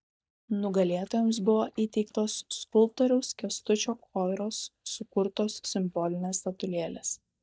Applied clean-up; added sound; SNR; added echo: neural mask model DeepFilterNet 3.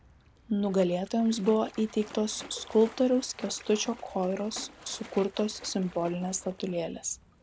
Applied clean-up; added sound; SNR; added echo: none; Splash, splatter; 20 dB; none.